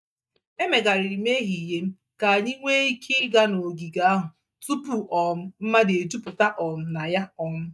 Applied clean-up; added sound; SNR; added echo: neural mask model DeepFilterNet 3.